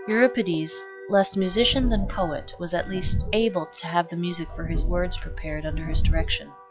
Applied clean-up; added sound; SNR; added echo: classical method log-MMSE.